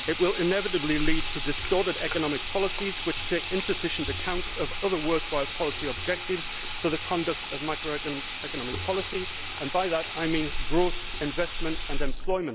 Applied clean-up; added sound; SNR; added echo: none; Sink (filling or washing) / Water tap, faucet; 1 dB; none.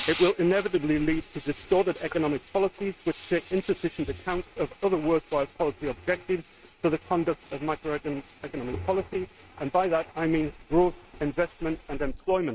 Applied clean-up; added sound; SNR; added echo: neural mask model RNNoise.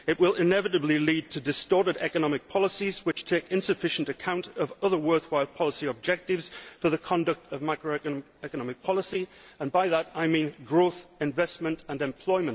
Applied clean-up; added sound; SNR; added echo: none; none; none; none.